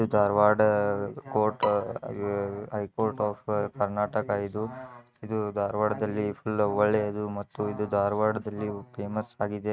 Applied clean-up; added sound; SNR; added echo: neural mask model RNNoise.